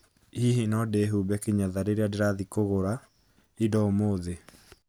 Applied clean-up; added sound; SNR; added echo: none; none; none; none.